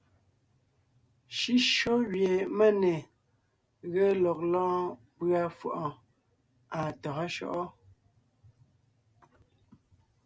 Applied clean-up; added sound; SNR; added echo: none; none; none; none.